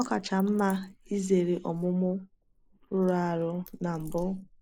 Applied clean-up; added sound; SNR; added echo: neural mask model Resemble Enhance denoiser.